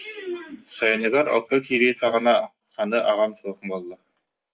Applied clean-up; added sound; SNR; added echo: neural mask model Resemble Enhance denoiser.